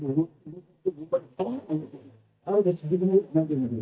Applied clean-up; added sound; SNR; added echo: neural mask model DeepFilterNet 3.